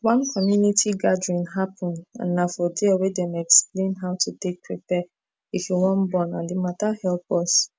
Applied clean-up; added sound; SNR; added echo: none; Bird vocalization, bird call, bird song; 14 dB; none.